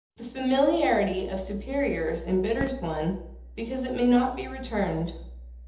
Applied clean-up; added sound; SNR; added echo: none; Fireworks; 18 dB; reverberation time 0.8 s.